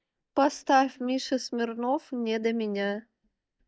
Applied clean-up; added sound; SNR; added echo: neural mask model DeepFilterNet 3.